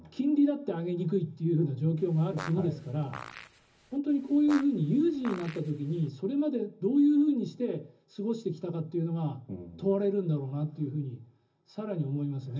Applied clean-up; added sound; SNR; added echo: none; Fart; 17 dB; reverberation time 0.4 s.